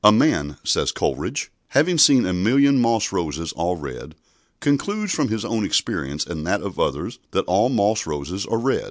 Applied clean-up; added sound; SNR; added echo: none; none; none; none.